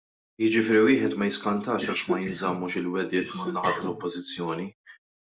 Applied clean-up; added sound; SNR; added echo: neural mask model Resemble Enhance denoiser.